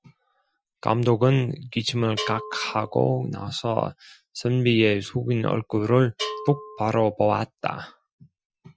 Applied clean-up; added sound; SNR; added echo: classical method Wiener filter.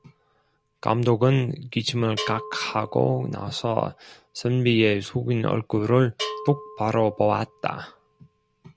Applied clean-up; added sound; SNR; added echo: none; Bell; 16 dB; none.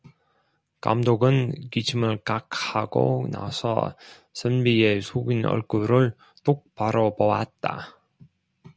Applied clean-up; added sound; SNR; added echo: none; none; none; none.